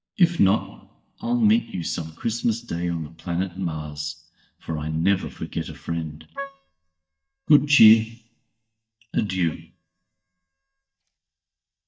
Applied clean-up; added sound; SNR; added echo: neural mask model DeepFilterNet 3.